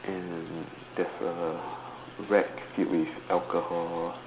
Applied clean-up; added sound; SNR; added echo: none; none; none; none.